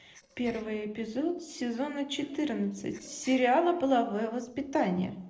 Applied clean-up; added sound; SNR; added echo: neural separator model SepFormer DNS4.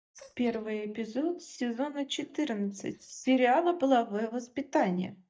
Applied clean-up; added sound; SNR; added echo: neural mask model DeepFilterNet 3.